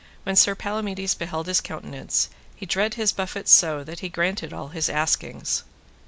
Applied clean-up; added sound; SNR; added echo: none; none; none; none.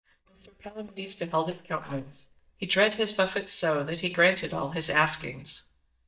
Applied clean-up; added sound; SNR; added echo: neural mask model DeepFilterNet 3.